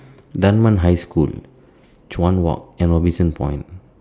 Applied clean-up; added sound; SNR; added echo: none; none; none; none.